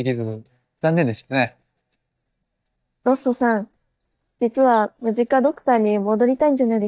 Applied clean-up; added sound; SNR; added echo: neural mask model DeepFilterNet 3.